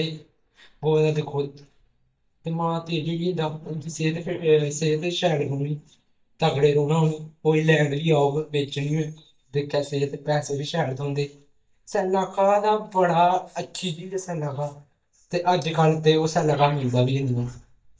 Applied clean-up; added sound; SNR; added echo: neural mask model DeepFilterNet 3.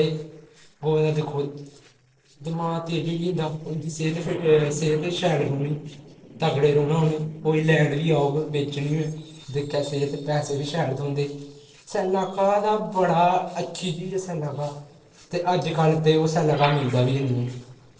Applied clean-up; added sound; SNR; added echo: neural separator model SepFormer DNS4.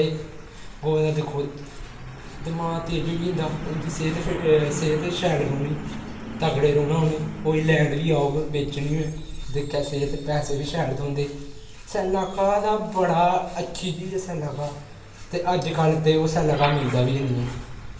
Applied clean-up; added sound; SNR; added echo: none; Truck; 12 dB; reverberation time 0.7 s.